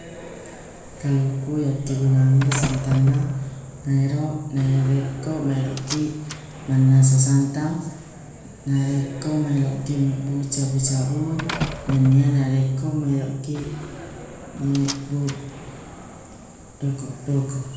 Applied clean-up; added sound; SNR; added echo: none; Slam; 14 dB; reverberation time 0.9 s.